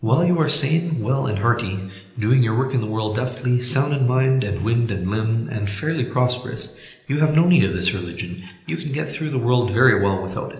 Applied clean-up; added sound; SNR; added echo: none; none; none; reverberation time 0.9 s.